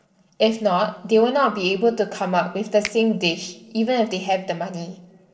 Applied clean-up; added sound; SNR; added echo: neural separator model SepFormer DNS4.